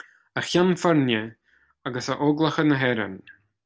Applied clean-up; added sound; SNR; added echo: none; none; none; none.